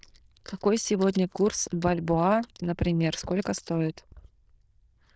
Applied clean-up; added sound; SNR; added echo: neural diffusion model UNIVERSE++.